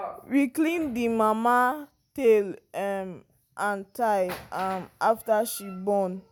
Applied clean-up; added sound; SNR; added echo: none; none; none; none.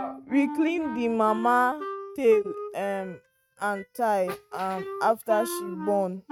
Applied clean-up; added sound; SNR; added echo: neural mask model RNNoise.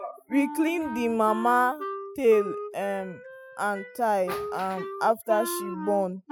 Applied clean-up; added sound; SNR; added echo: classical method spectral subtraction.